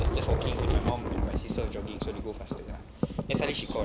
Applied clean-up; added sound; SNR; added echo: none; Thunder / Rain; -3 dB; none.